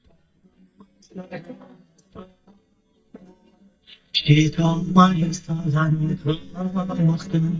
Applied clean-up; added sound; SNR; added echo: neural mask model DeepFilterNet 3.